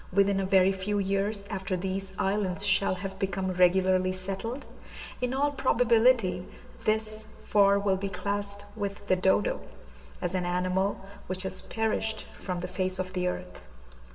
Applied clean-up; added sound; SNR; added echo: none; none; none; reverberation time 2.4 s.